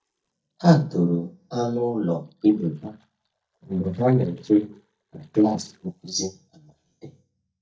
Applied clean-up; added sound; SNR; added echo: neural mask model DeepFilterNet 3.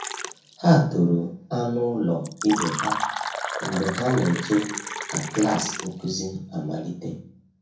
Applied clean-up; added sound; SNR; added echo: none; Fill (with liquid); 8 dB; reverberation time 0.5 s.